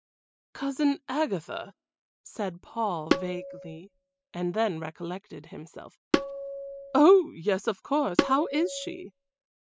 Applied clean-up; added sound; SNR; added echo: classical method spectral subtraction.